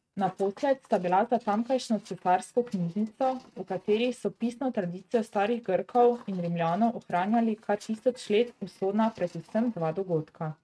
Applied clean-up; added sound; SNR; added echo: neural mask model RNNoise.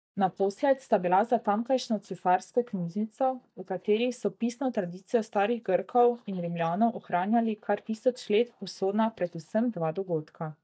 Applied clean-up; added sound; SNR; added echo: neural mask model DeepFilterNet 3.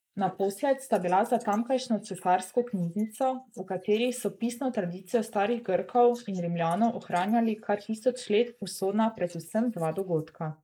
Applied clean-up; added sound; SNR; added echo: neural mask model Resemble Enhance denoiser.